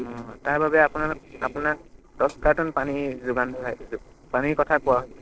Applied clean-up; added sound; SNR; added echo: neural separator model SepFormer DNS4.